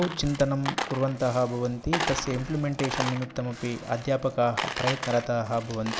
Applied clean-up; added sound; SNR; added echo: none; Coin (dropping); 7 dB; none.